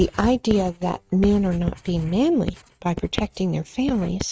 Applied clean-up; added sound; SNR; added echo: neural mask model RNNoise.